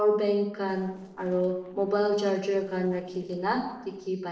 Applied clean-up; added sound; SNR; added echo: neural separator model SepFormer DNS4.